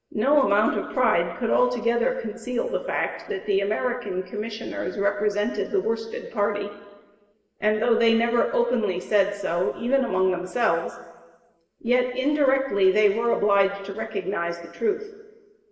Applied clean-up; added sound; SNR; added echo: none; none; none; reverberation time 1.3 s.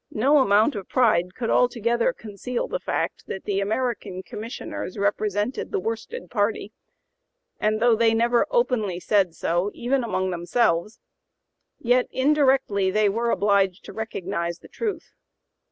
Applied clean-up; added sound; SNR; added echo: none; none; none; none.